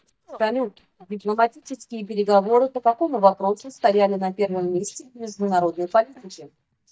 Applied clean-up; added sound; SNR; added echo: neural mask model DeepFilterNet 3.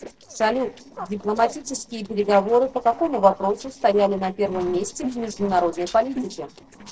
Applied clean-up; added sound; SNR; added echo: neural separator model SepFormer DNS4.